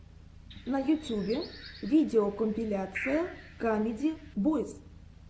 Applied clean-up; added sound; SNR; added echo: none; Bird; 15 dB; none.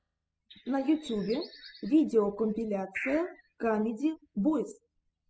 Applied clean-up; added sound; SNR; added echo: classical method spectral subtraction.